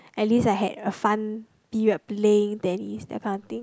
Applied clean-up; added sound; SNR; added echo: none; none; none; none.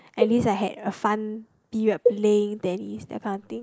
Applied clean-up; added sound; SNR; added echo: neural mask model Resemble Enhance denoiser.